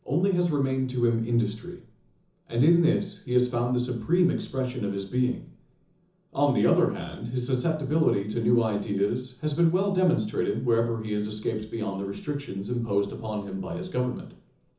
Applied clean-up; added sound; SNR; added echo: none; none; none; reverberation time 0.6 s.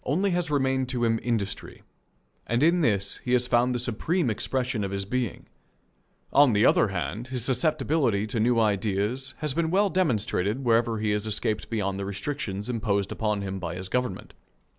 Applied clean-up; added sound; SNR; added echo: none; none; none; none.